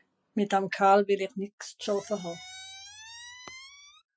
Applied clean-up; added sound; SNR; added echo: classical method Wiener filter.